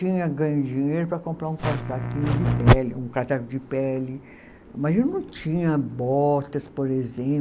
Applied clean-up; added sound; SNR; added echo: none; none; none; none.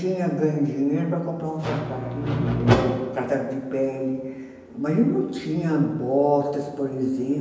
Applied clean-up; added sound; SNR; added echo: none; none; none; reverberation time 1.0 s.